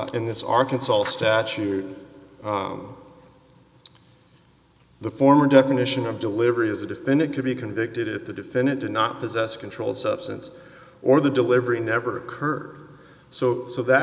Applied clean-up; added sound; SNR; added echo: none; none; none; none.